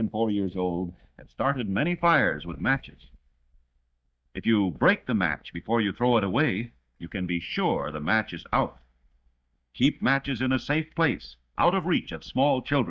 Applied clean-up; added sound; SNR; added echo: neural mask model DeepFilterNet 3.